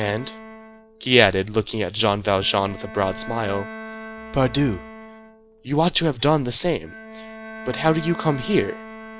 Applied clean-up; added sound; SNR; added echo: none; Bowed string instrument; 15 dB; none.